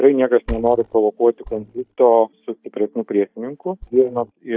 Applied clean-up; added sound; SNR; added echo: neural mask model DeepFilterNet 3.